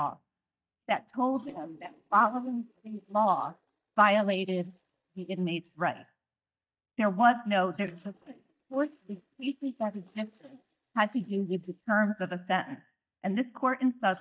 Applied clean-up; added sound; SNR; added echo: neural mask model DeepFilterNet 3.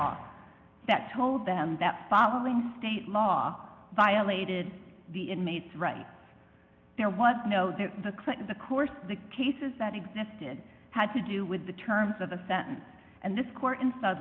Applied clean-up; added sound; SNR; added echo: none; none; none; none.